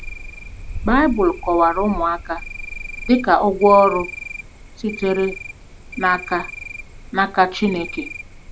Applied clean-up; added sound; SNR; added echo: none; Cricket; 11 dB; none.